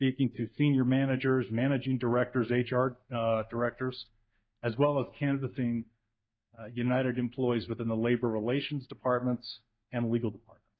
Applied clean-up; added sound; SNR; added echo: neural mask model DeepFilterNet 3.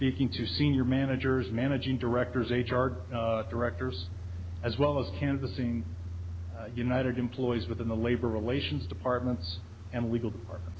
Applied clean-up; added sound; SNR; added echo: none; Idling / Engine starting / Accelerating, revving, vroom / Car; 8 dB; none.